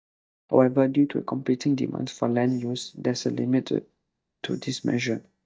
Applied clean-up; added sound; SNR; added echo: neural mask model DeepFilterNet 3.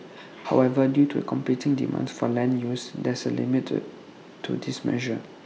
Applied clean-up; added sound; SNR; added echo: none; none; none; none.